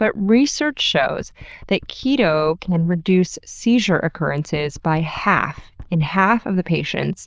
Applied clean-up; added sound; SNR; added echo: neural diffusion model UNIVERSE++.